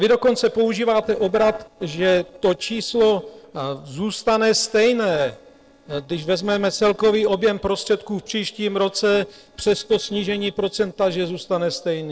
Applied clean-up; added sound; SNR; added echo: neural separator model SepFormer DNS4.